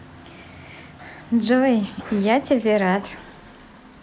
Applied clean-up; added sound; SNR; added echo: none; none; none; none.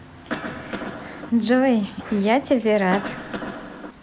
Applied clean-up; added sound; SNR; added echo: none; Cough; 10 dB; none.